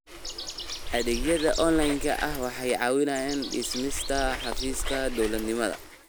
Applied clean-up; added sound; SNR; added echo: none; Bird; 5 dB; none.